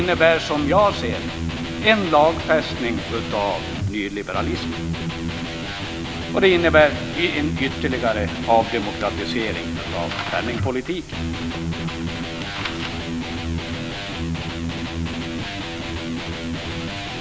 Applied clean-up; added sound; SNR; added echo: none; Electric guitar; 4 dB; none.